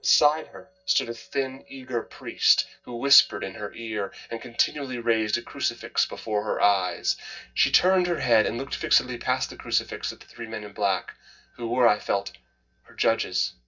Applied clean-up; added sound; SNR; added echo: neural mask model DeepFilterNet 3.